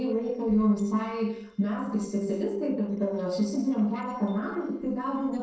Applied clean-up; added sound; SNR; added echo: neural separator model SepFormer DNS4.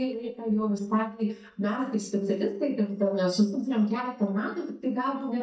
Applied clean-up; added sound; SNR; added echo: neural mask model DeepFilterNet 3.